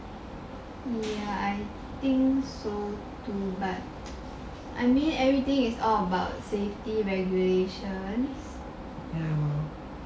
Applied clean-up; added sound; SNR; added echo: none; none; none; none.